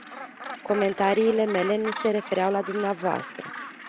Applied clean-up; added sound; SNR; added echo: none; Gull, seagull; 11 dB; none.